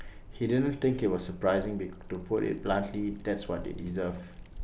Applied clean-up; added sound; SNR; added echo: none; Liquid; 13 dB; none.